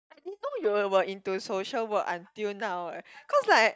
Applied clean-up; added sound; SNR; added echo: neural mask model DeepFilterNet 3.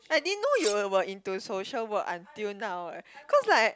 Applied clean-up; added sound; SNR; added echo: none; Cutlery, silverware; 11 dB; none.